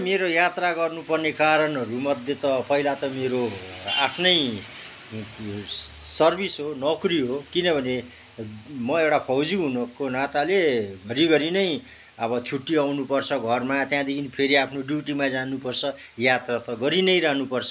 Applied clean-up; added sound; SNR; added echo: none; none; none; none.